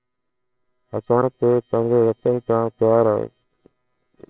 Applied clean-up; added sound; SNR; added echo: neural separator model SepFormer WHAMR!.